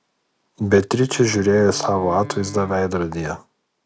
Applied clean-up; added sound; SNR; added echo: none; Wind instrument, woodwind instrument; 19 dB; none.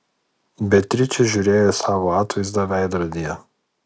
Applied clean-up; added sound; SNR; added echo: none; none; none; none.